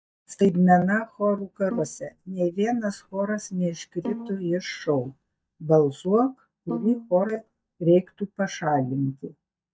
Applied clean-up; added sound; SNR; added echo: neural mask model DeepFilterNet 3.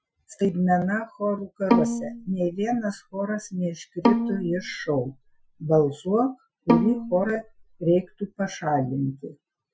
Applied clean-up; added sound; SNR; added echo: classical method Wiener filter.